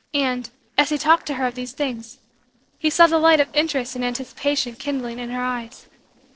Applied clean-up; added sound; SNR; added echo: neural separator model SepFormer DNS4.